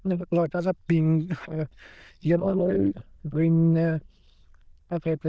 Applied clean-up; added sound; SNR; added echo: neural diffusion model UNIVERSE++.